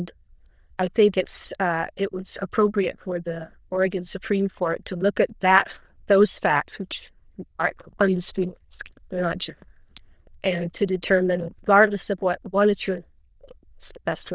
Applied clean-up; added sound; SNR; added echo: neural diffusion model UNIVERSE++.